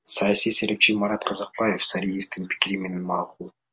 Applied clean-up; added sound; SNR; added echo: none; none; none; none.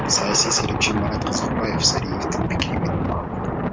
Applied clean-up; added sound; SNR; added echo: none; Thunder; -2 dB; none.